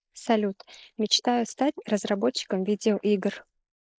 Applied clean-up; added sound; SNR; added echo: neural mask model Resemble Enhance denoiser.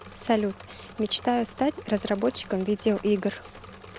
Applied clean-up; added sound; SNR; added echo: none; Engine / Mechanisms; 18 dB; none.